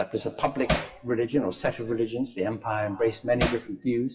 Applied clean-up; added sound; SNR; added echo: classical method WPE with log-MMSE.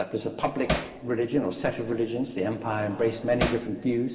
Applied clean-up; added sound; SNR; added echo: none; Hammer; 2 dB; reverberation time 2.0 s.